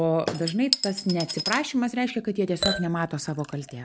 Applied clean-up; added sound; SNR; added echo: none; Chink, clink / Liquid; 6 dB; none.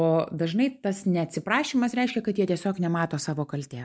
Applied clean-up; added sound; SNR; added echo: none; none; none; none.